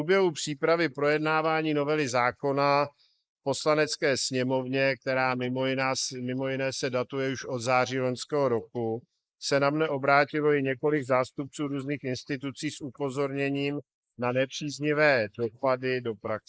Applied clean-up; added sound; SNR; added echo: neural mask model Resemble Enhance denoiser.